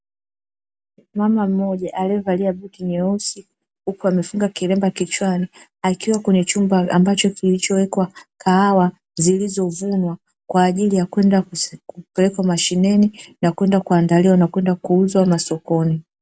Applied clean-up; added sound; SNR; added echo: none; none; none; none.